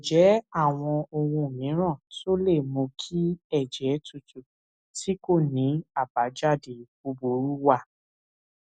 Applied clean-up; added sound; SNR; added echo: none; none; none; none.